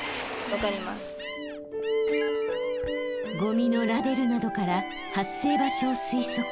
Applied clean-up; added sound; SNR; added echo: none; Gull, seagull; 14 dB; none.